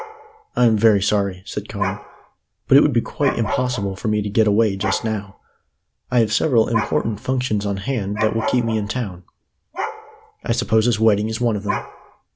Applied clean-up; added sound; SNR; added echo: none; Dog; 11 dB; none.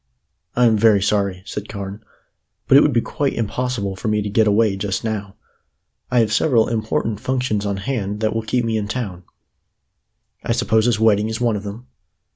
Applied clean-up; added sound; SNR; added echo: none; none; none; none.